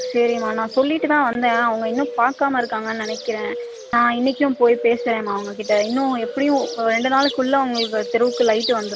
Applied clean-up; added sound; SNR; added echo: none; Bird; 11 dB; none.